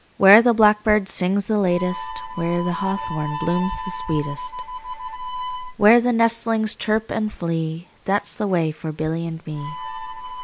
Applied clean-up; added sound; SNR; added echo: none; Harmonica; 12 dB; none.